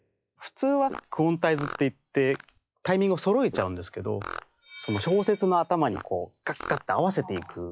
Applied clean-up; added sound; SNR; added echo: classical method log-MMSE.